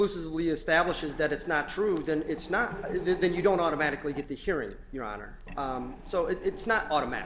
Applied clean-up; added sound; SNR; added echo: none; Mechanisms; 16 dB; none.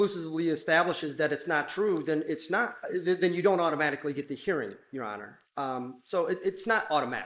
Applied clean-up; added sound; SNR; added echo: neural mask model Resemble Enhance denoiser.